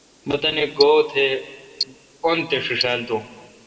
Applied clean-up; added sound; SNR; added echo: none; Tick-tock; 11 dB; reverberation time 1.3 s.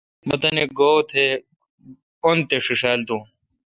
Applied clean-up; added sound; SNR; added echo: none; none; none; none.